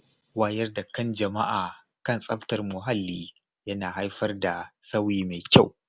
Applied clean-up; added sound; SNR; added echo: none; none; none; none.